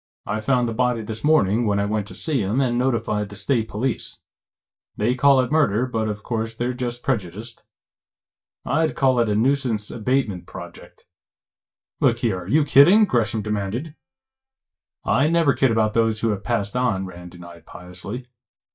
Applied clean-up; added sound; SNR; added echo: neural mask model DeepFilterNet 3.